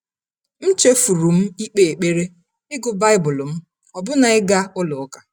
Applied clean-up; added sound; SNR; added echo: none; none; none; none.